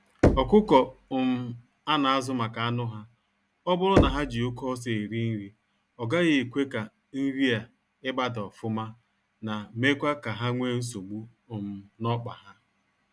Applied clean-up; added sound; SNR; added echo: none; Knock; 2 dB; none.